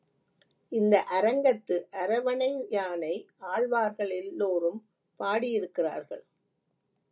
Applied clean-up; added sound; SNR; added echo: none; none; none; none.